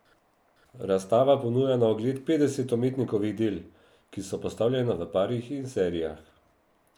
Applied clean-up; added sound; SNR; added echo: none; none; none; none.